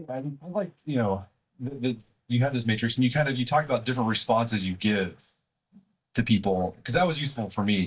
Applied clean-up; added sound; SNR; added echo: neural mask model DeepFilterNet 3.